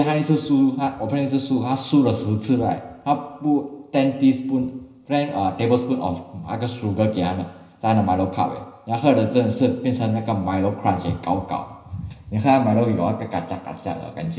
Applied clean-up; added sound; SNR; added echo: none; none; none; reverberation time 0.9 s.